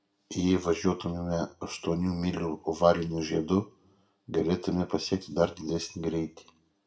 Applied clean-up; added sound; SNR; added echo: none; none; none; reverberation time 0.4 s.